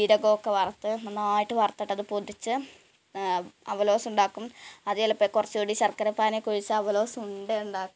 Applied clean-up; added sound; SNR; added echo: none; none; none; none.